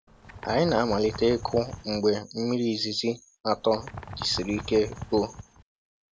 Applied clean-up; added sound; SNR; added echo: none; Bird; 13 dB; none.